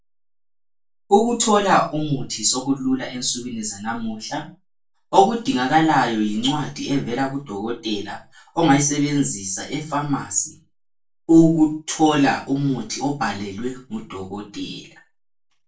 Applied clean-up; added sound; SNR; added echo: none; Fireworks; 14 dB; reverberation time 0.2 s.